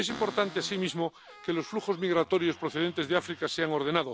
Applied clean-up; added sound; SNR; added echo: none; Cupboard open or close; 18 dB; none.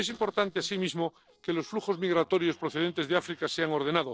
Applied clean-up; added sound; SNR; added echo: neural separator model SepFormer DNS4.